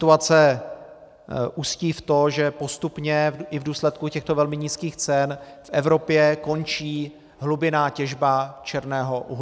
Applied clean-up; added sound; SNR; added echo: none; none; none; none.